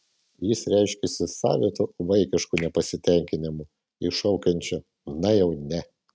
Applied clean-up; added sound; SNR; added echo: neural mask model RNNoise.